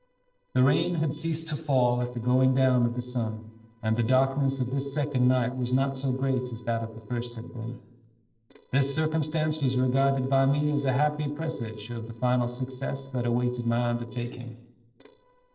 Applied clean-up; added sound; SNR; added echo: neural separator model SepFormer DNS4.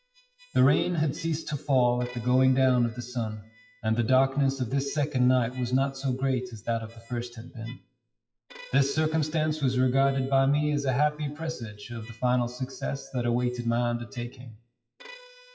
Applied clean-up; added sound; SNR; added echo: classical method WPE with log-MMSE.